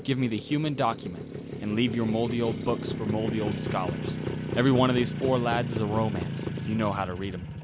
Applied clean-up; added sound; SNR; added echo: none; Motorcycle; 5 dB; none.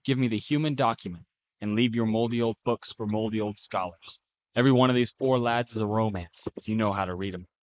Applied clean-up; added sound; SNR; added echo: neural mask model Resemble Enhance denoiser.